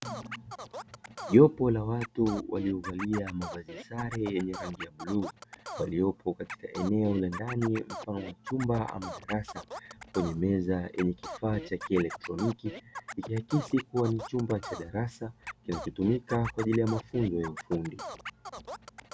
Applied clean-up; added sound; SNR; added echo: none; Scratching (performance technique); 13 dB; none.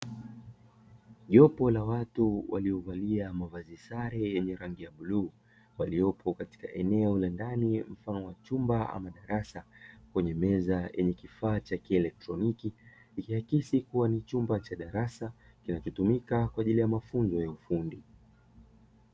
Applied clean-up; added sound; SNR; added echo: none; none; none; none.